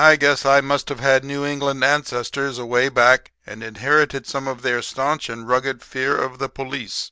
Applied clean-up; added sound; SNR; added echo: none; none; none; none.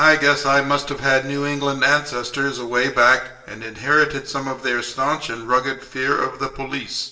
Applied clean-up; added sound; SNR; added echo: none; none; none; reverberation time 1.3 s.